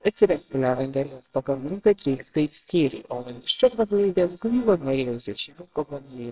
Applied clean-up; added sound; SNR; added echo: neural separator model SepFormer WHAMR!.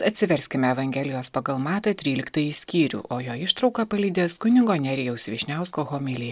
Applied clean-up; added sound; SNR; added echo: none; none; none; none.